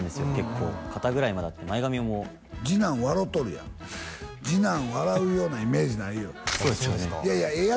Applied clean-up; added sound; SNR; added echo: none; none; none; none.